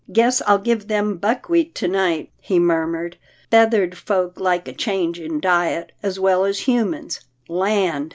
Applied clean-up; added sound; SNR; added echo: none; none; none; none.